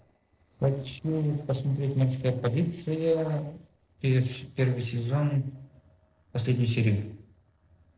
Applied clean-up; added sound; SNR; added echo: neural separator model SepFormer DNS4.